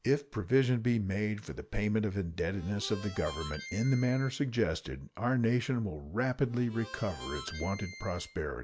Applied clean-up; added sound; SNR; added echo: none; Harmonica; 15 dB; none.